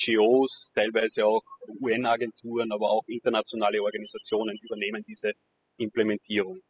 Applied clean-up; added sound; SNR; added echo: classical method spectral subtraction.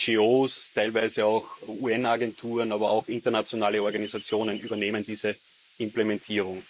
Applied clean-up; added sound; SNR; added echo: neural mask model Resemble Enhance denoiser.